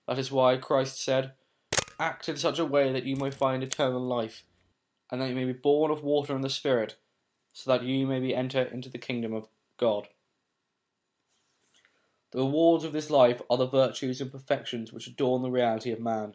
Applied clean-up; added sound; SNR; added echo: none; Camera; 11 dB; none.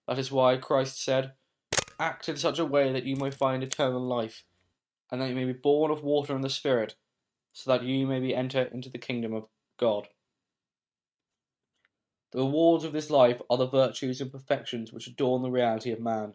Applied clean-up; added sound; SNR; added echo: neural mask model RNNoise.